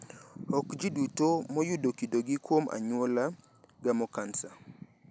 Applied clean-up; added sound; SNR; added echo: none; none; none; none.